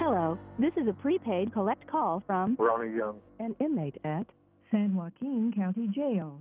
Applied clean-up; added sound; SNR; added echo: none; none; none; none.